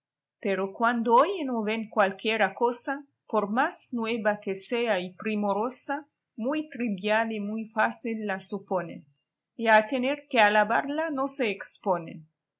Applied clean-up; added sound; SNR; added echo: none; none; none; none.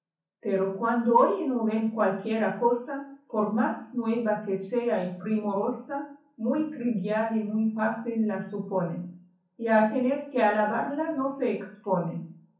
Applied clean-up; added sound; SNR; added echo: none; none; none; reverberation time 0.6 s.